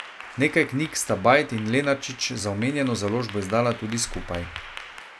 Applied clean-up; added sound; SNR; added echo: none; Applause / Clapping; 16 dB; none.